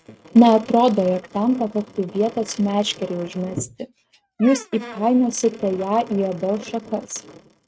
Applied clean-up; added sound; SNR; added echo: neural mask model RNNoise.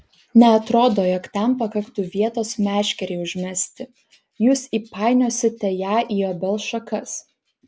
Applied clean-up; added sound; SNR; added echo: none; none; none; none.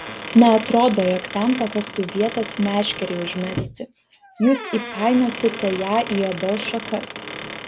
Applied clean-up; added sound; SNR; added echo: none; Squeak / Wood; 10 dB; none.